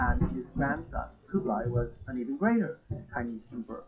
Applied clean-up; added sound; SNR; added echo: classical method WPE with log-MMSE.